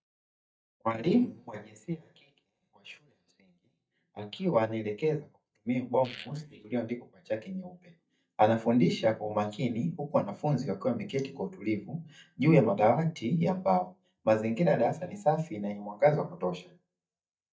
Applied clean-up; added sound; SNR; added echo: neural mask model DeepFilterNet 3.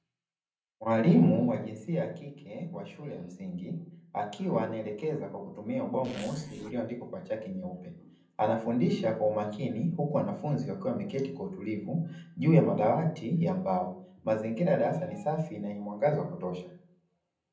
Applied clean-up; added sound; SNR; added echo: none; Zipper (clothing); 18 dB; reverberation time 0.6 s.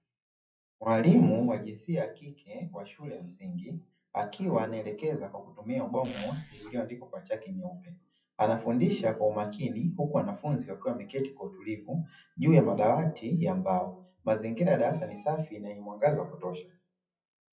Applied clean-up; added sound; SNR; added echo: classical method WPE with log-MMSE.